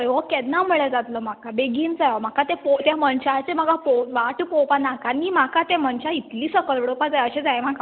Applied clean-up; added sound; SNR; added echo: none; none; none; none.